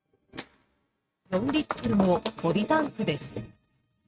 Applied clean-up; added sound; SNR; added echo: neural mask model RNNoise.